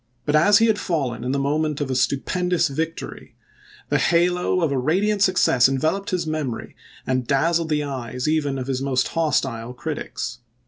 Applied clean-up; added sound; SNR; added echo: none; none; none; none.